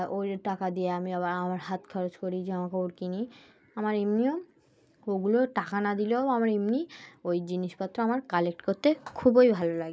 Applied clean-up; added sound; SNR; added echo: none; none; none; none.